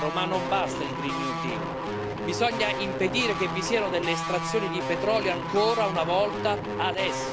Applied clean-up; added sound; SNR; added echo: none; Guitar; 2 dB; none.